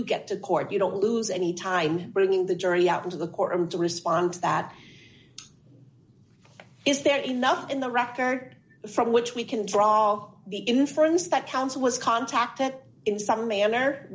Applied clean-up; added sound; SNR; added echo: none; none; none; none.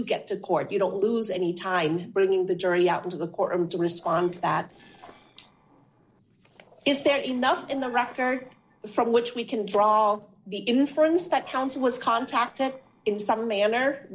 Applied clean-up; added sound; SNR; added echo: neural separator model SepFormer DNS4.